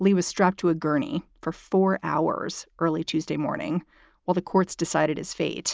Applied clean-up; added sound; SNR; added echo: none; none; none; none.